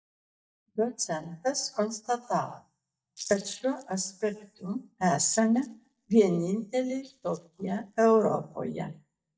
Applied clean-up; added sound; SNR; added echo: neural mask model DeepFilterNet 3.